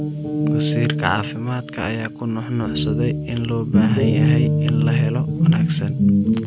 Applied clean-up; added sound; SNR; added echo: none; Guitar; -4 dB; none.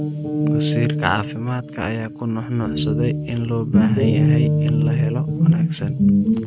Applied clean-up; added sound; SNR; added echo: neural mask model RNNoise.